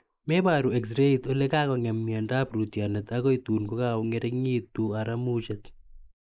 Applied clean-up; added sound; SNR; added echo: neural mask model Resemble Enhance denoiser.